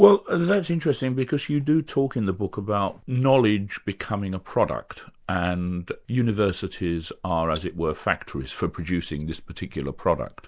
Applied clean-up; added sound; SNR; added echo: none; none; none; none.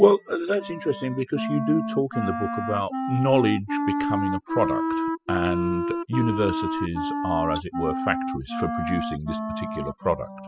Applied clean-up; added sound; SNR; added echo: classical method spectral subtraction.